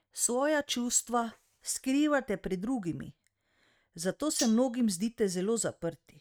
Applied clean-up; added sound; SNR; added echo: neural mask model RNNoise.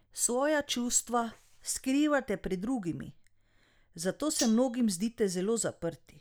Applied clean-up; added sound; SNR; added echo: none; Cutlery, silverware; 11 dB; none.